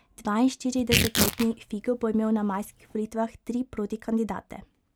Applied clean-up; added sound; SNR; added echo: neural mask model Resemble Enhance denoiser.